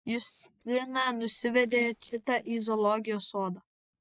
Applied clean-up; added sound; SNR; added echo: neural mask model DeepFilterNet 3.